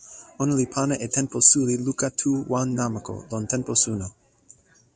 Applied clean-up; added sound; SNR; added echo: none; none; none; none.